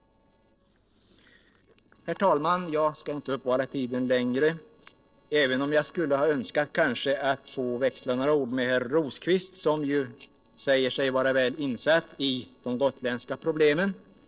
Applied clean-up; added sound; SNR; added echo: neural separator model SepFormer DNS4.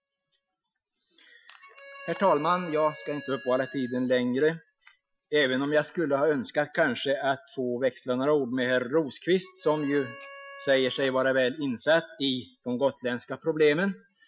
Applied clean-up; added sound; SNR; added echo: classical method Wiener filter.